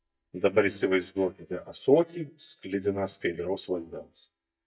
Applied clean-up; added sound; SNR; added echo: neural mask model DeepFilterNet 3.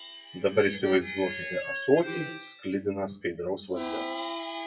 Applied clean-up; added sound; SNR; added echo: classical method WPE with log-MMSE.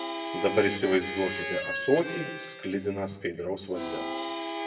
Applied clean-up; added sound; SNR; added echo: none; Harmonica; 5 dB; reverberation time 0.7 s.